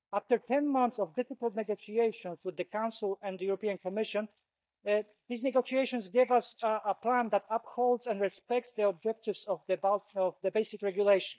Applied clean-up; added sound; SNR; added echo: neural mask model DeepFilterNet 3.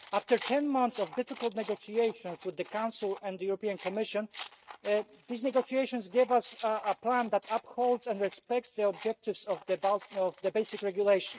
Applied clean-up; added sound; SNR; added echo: neural mask model RNNoise.